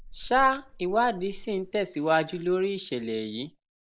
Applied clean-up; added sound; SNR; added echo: neural mask model Resemble Enhance denoiser.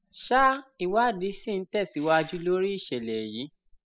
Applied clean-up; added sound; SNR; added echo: classical method spectral subtraction.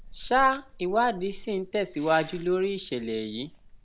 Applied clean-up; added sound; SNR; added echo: none; Meow / Purr; 16 dB; none.